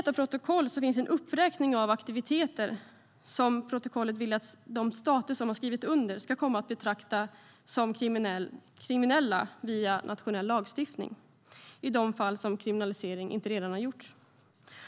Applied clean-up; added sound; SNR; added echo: none; none; none; none.